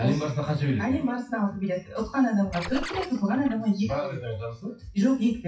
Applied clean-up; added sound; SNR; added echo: classical method WPE with log-MMSE.